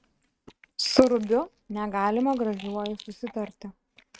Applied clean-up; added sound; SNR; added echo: neural mask model RNNoise.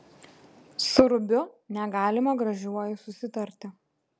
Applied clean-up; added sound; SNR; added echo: none; none; none; none.